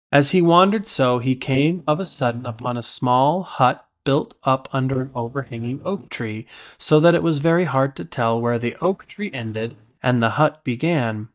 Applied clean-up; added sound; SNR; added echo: neural mask model DeepFilterNet 3.